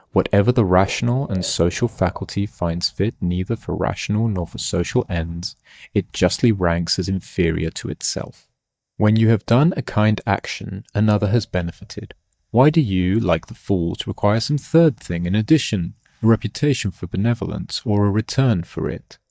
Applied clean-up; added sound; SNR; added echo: neural mask model DeepFilterNet 3.